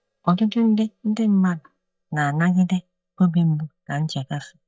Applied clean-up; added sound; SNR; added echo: neural mask model DeepFilterNet 3.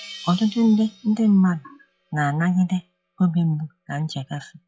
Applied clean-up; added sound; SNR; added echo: classical method log-MMSE.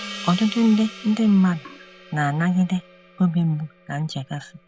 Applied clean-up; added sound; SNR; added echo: none; Gong; 18 dB; none.